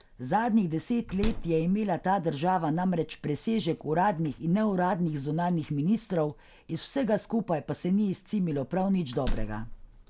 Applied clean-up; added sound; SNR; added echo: none; Slam; 11 dB; none.